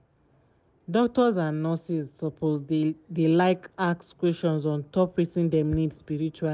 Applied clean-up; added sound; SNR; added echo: none; none; none; none.